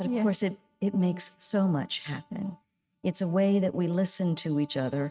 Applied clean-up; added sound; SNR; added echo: neural mask model RNNoise.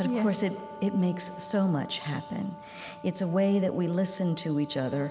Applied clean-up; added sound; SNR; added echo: none; Brass instrument; 16 dB; none.